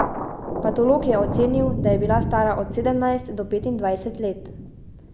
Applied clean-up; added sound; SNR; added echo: none; Thunder; 5 dB; none.